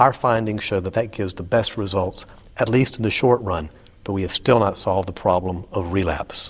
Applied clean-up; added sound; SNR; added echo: none; none; none; none.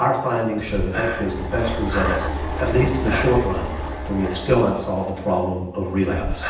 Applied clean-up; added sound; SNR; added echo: none; Breathing; 5 dB; reverberation time 0.9 s.